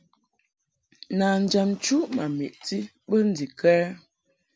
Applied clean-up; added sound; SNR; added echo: none; none; none; none.